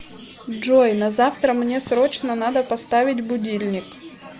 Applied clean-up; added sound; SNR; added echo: none; none; none; none.